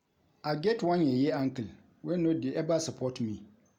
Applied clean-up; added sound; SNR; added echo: none; none; none; none.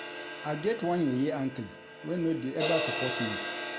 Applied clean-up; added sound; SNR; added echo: none; Crash cymbal; 4 dB; none.